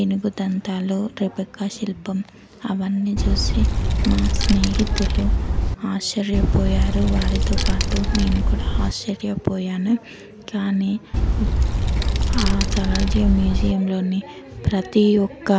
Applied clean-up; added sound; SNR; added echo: none; Wind; -4 dB; none.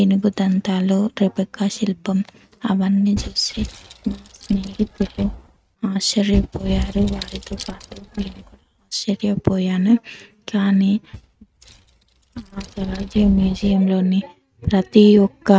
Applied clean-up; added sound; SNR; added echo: neural mask model RNNoise.